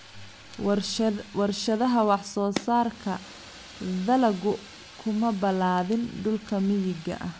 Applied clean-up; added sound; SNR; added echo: none; Fire; 18 dB; none.